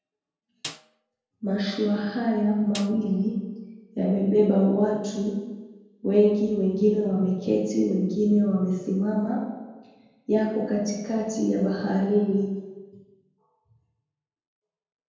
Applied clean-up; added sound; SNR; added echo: none; Snare drum; 17 dB; reverberation time 1.2 s.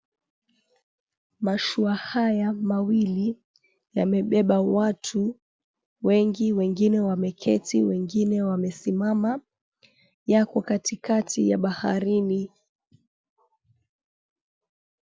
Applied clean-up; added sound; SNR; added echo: none; none; none; none.